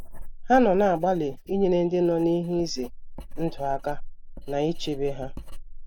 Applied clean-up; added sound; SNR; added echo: neural mask model Resemble Enhance denoiser.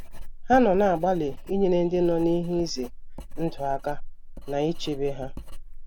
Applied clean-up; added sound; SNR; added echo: none; Writing; 7 dB; none.